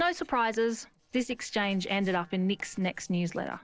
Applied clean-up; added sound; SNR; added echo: neural separator model SepFormer DNS4.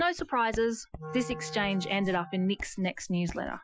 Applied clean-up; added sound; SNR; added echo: classical method Wiener filter.